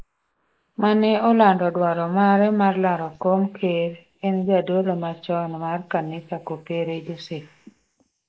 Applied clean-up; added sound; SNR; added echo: neural mask model Resemble Enhance denoiser.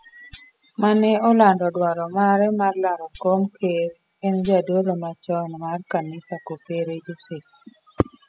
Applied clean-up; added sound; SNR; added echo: classical method spectral subtraction.